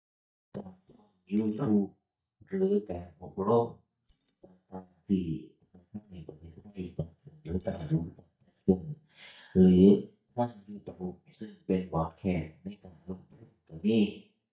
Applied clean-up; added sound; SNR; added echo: neural mask model DeepFilterNet 3.